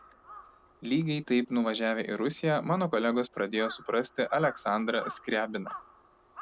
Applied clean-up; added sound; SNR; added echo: none; Crow; 18 dB; none.